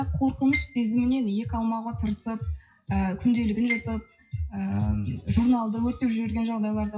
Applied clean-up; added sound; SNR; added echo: classical method WPE with log-MMSE.